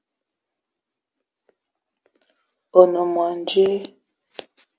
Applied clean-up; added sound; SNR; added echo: none; none; none; none.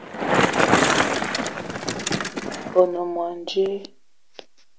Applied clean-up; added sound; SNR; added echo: none; Bicycle; -3 dB; none.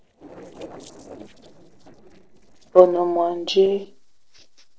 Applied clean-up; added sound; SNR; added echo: neural separator model SepFormer DNS4.